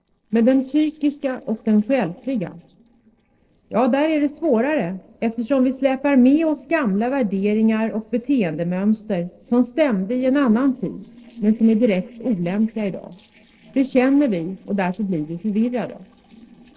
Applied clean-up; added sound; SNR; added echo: neural separator model SepFormer DNS4.